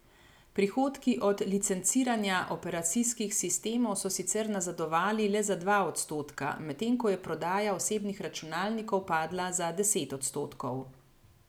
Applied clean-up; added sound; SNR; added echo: none; none; none; none.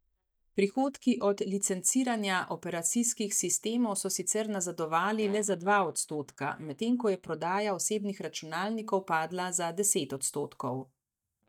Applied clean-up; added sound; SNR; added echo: neural mask model DeepFilterNet 3.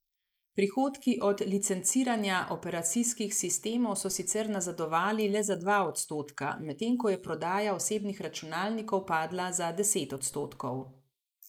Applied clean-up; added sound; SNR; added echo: neural mask model Resemble Enhance denoiser.